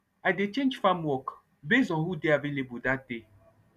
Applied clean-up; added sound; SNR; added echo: none; none; none; none.